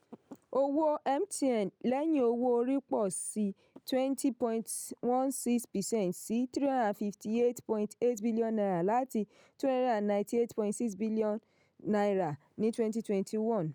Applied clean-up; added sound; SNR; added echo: none; none; none; none.